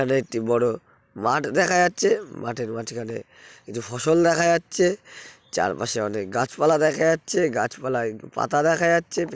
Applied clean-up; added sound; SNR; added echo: none; none; none; none.